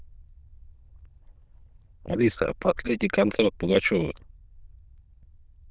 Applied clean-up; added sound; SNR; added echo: neural diffusion model UNIVERSE++.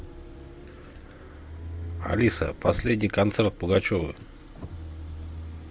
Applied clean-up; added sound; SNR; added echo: none; Motor vehicle (road); 12 dB; none.